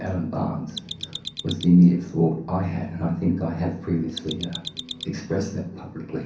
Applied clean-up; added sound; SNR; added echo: none; Mechanisms; 12 dB; reverberation time 0.6 s.